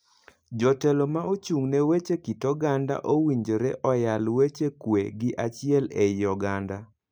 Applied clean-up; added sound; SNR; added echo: none; none; none; none.